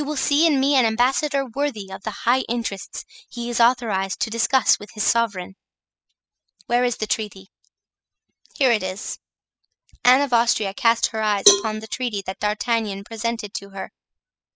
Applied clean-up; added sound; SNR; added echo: classical method spectral subtraction.